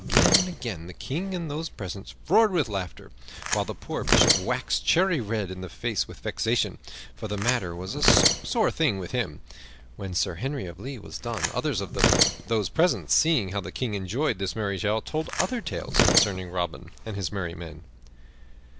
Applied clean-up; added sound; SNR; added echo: none; Tearing; 2 dB; none.